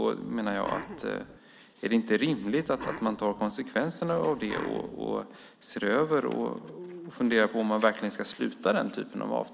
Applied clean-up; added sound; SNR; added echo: none; Sneeze; 14 dB; none.